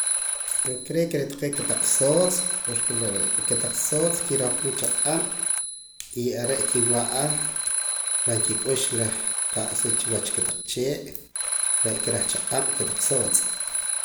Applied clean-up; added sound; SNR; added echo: none; Alarm; -2 dB; none.